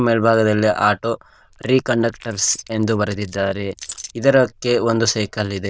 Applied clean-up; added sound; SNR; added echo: neural diffusion model UNIVERSE++.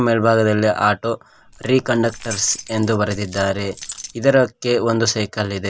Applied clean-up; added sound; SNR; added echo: none; Keys jangling; 16 dB; none.